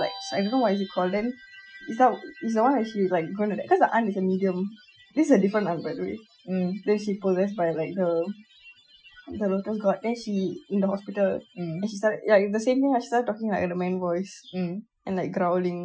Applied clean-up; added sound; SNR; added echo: classical method Wiener filter.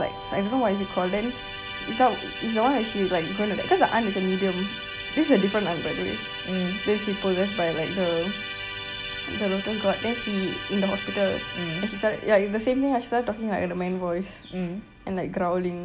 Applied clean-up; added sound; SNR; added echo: none; Musical instrument; 9 dB; none.